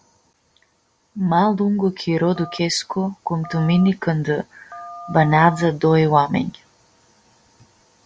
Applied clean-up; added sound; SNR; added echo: none; Telephone; 18 dB; none.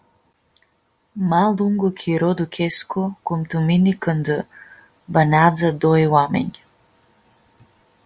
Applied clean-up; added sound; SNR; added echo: none; none; none; none.